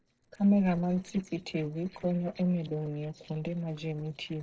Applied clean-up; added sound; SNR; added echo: neural separator model SepFormer DNS4.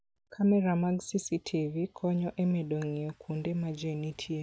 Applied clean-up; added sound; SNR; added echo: none; none; none; none.